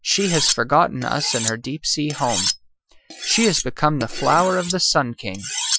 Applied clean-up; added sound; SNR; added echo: classical method Wiener filter.